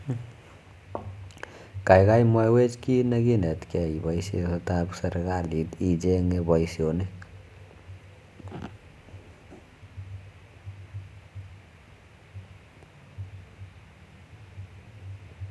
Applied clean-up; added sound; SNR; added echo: none; none; none; none.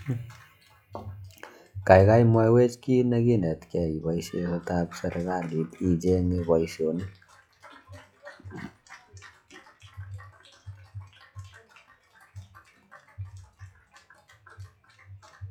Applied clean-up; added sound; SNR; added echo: classical method log-MMSE.